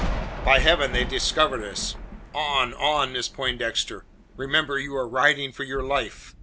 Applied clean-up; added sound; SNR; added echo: none; Thunder; 8 dB; none.